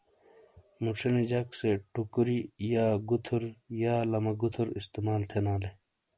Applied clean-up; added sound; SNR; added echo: none; none; none; none.